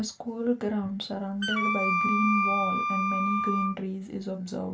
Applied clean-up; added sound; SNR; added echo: none; Wind instrument, woodwind instrument; -2 dB; reverberation time 0.2 s.